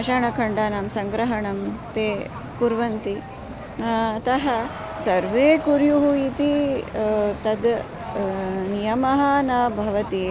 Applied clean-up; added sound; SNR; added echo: none; Crowd; 14 dB; none.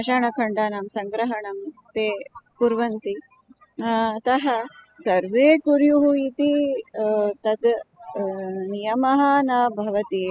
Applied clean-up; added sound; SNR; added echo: classical method spectral subtraction.